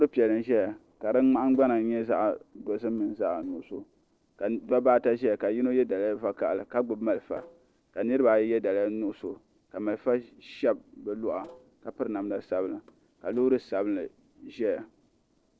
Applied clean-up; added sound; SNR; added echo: neural separator model SepFormer DNS4.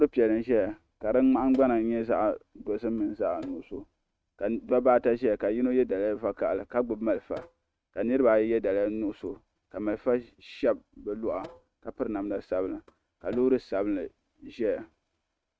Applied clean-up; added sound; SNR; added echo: neural mask model RNNoise.